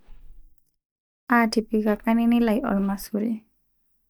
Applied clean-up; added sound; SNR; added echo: neural mask model DeepFilterNet 3.